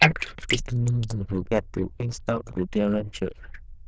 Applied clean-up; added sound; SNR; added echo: neural diffusion model UNIVERSE++.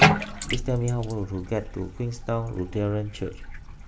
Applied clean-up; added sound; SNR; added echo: none; Bathtub (filling or washing); -1 dB; none.